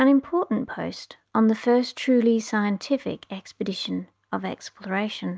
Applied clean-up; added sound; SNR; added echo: none; none; none; none.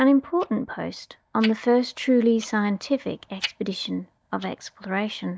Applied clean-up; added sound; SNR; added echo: neural mask model DeepFilterNet 3.